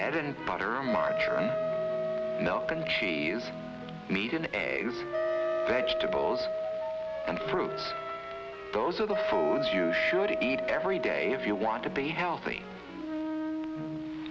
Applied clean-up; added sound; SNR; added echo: none; Wind instrument, woodwind instrument; 1 dB; none.